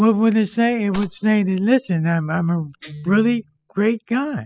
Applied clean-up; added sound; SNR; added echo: classical method spectral subtraction.